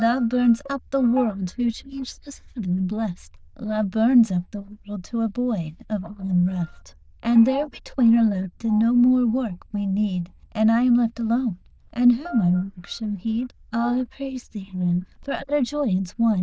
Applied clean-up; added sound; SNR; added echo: neural diffusion model UNIVERSE++.